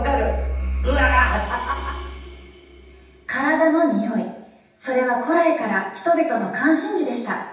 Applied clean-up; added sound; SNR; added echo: none; none; none; reverberation time 0.9 s.